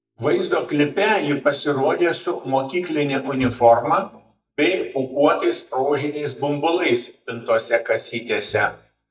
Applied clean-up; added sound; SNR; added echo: neural mask model DeepFilterNet 3.